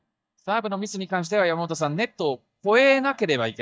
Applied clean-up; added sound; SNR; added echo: neural mask model DeepFilterNet 3.